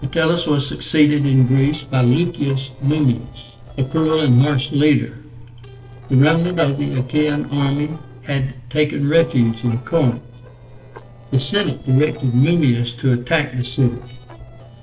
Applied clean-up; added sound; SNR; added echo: neural separator model SepFormer DNS4.